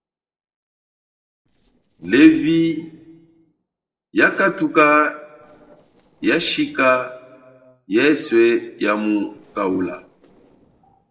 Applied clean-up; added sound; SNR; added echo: neural separator model SepFormer DNS4.